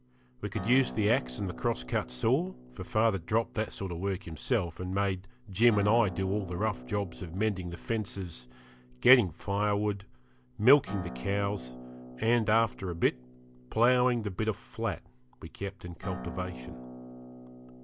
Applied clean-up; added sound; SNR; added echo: none; Acoustic guitar; 15 dB; none.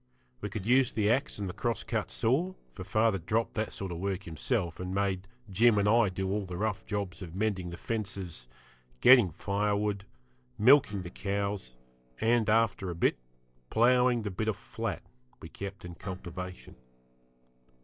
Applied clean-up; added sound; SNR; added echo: neural separator model SepFormer DNS4.